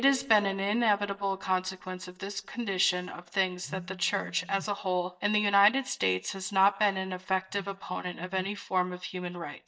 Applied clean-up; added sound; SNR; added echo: neural mask model DeepFilterNet 3.